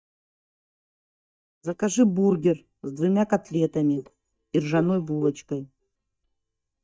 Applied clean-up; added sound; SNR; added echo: neural mask model DeepFilterNet 3.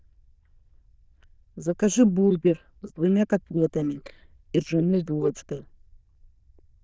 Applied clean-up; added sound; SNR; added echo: neural diffusion model UNIVERSE++.